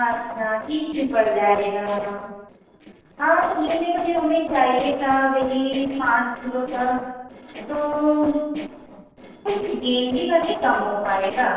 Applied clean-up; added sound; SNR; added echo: neural separator model SepFormer DNS4.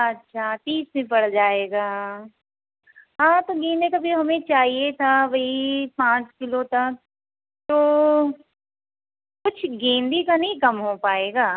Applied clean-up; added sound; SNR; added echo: none; none; none; none.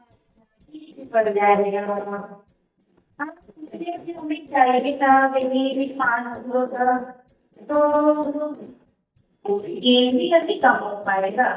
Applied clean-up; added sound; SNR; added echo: neural mask model DeepFilterNet 3.